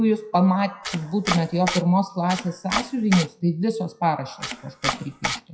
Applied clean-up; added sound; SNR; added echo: classical method WPE with log-MMSE.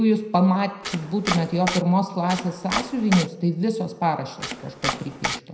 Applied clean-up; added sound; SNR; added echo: none; Domestic sounds, home sounds; 6 dB; reverberation time 0.8 s.